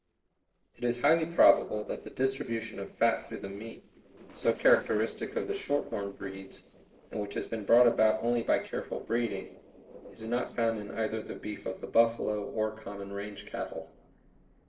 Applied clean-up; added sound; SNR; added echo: neural separator model SepFormer DNS4.